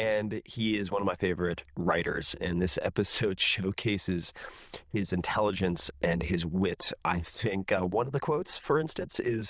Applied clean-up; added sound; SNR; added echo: neural diffusion model UNIVERSE++.